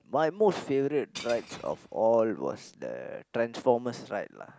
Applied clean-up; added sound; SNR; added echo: none; Shatter / Crushing; 19 dB; none.